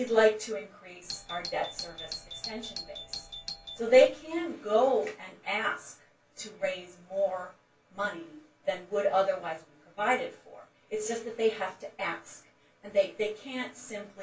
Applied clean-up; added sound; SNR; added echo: none; Doorbell; 11 dB; reverberation time 0.2 s.